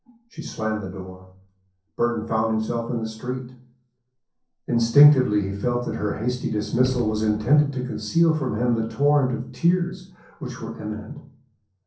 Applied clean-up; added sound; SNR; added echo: neural separator model SepFormer DNS4.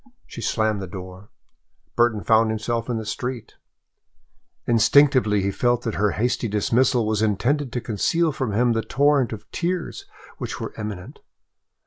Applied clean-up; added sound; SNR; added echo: none; none; none; none.